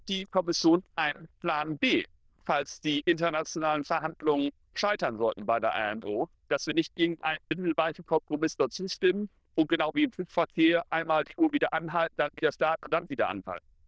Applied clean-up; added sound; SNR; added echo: neural diffusion model UNIVERSE++.